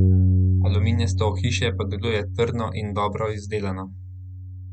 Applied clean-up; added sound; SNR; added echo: none; Bass guitar; -4 dB; none.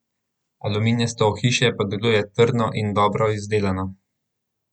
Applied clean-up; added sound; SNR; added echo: none; none; none; none.